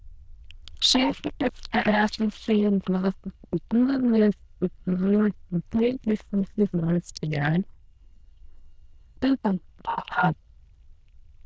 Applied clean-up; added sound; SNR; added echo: neural diffusion model UNIVERSE++.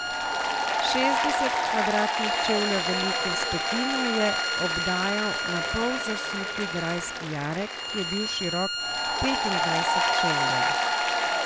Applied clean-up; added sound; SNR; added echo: none; Bowed string instrument + Applause; -4 dB; none.